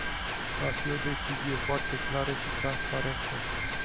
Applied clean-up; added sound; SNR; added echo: none; Mechanisms; -3 dB; none.